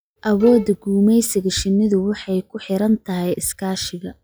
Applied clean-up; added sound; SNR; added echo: classical method log-MMSE.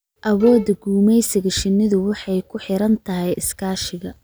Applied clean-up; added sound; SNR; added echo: none; Bowed string instrument; 15 dB; none.